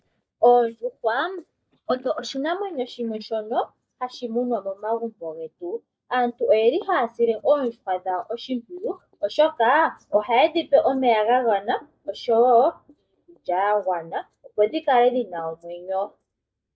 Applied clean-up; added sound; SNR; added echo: neural mask model DeepFilterNet 3.